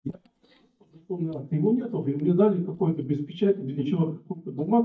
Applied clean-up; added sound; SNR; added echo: neural mask model DeepFilterNet 3.